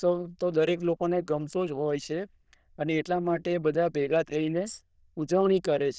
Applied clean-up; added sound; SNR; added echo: neural diffusion model UNIVERSE++.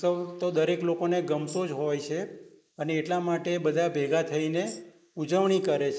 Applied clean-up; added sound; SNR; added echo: neural mask model Resemble Enhance denoiser.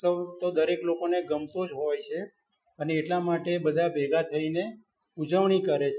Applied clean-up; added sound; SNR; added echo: classical method Wiener filter.